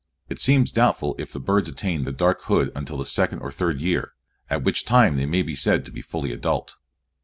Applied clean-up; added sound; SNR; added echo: none; none; none; none.